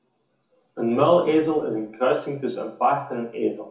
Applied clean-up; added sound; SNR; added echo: none; none; none; reverberation time 0.6 s.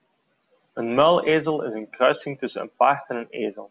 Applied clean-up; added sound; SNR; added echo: none; none; none; none.